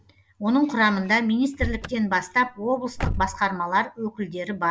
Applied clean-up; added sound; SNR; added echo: none; Slam / Car; 11 dB; none.